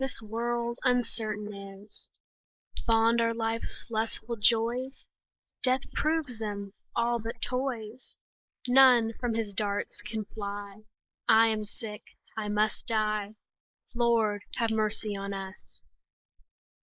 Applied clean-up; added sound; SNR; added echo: neural mask model Resemble Enhance denoiser.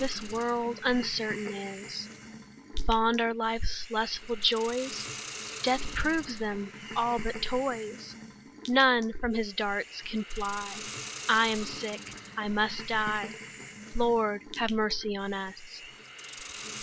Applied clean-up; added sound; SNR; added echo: none; Hiss; 12 dB; none.